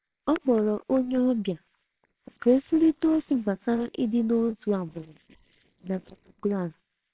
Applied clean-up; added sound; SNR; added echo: neural separator model SepFormer WHAMR!.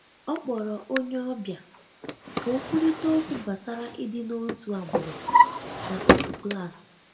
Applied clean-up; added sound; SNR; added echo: none; Drawer open or close; -2 dB; reverberation time 0.6 s.